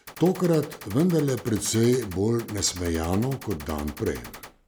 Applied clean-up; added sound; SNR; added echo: none; Gunshot, gunfire; 18 dB; none.